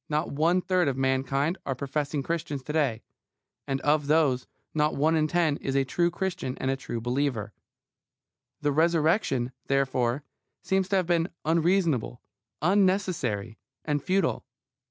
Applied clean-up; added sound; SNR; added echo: none; none; none; none.